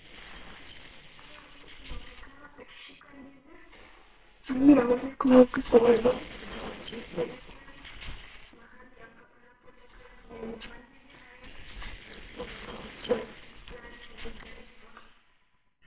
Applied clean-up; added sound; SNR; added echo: neural separator model SepFormer WHAMR!.